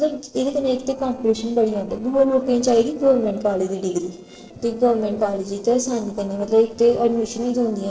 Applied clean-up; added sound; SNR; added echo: neural separator model SepFormer DNS4.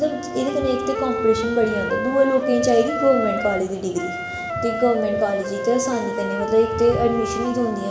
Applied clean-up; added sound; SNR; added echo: none; Wind instrument, woodwind instrument; 5 dB; reverberation time 1.2 s.